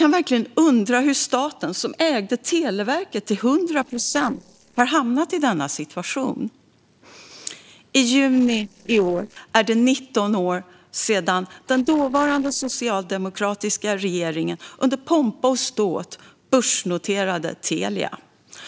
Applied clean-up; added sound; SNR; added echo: neural separator model SepFormer DNS4.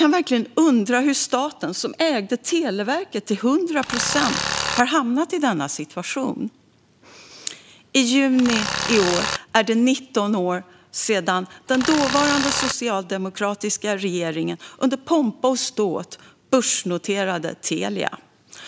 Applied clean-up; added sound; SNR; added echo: none; Tools; 3 dB; none.